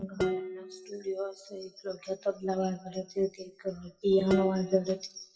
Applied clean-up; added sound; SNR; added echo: classical method WPE with log-MMSE.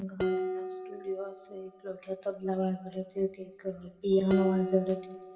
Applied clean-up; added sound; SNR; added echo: none; Dishes, pots, and pans; 5 dB; reverberation time 1.8 s.